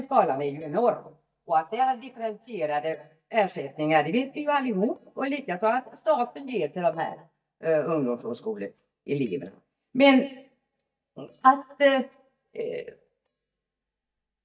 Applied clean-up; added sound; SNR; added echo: neural mask model DeepFilterNet 3.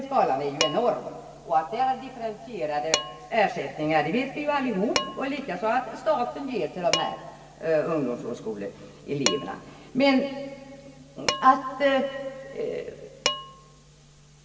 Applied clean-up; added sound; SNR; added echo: none; Dishes, pots, and pans; 9 dB; reverberation time 2.5 s.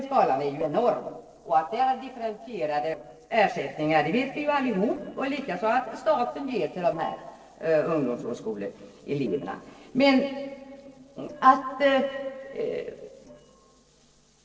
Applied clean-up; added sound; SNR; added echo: neural separator model SepFormer DNS4.